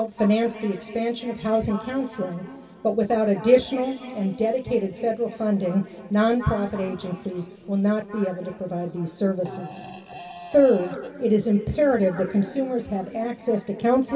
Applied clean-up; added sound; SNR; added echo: none; Fart; 16 dB; reverberation time 2.9 s.